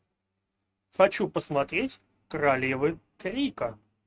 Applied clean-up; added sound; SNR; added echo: neural mask model RNNoise.